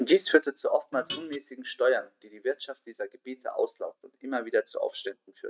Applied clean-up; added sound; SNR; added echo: neural mask model RNNoise.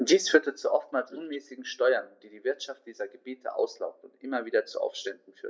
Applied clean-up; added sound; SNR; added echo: neural mask model Resemble Enhance denoiser.